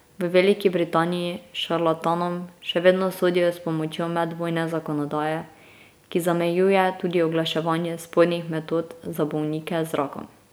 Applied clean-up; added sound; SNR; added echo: none; none; none; none.